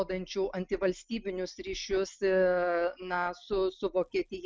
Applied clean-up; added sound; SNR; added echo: none; none; none; none.